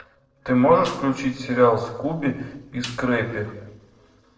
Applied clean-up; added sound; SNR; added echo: neural separator model SepFormer DNS4.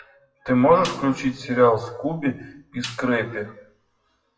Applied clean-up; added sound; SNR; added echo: classical method WPE with log-MMSE.